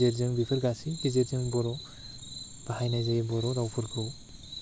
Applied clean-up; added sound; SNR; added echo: none; none; none; none.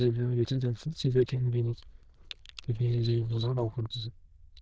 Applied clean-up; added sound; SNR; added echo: neural diffusion model UNIVERSE++.